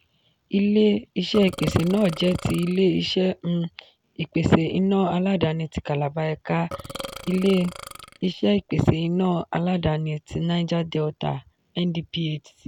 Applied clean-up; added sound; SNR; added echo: none; Burping, eructation; 15 dB; none.